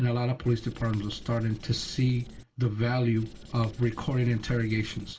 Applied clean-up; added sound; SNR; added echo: none; Writing; 16 dB; reverberation time 0.2 s.